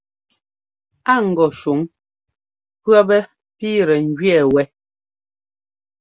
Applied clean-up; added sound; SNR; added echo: none; none; none; none.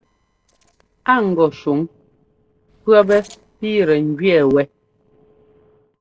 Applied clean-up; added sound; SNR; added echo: neural separator model SepFormer DNS4.